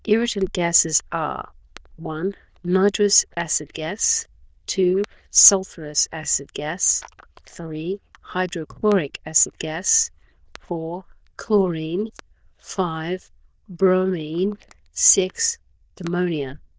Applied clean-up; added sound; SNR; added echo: neural diffusion model UNIVERSE++.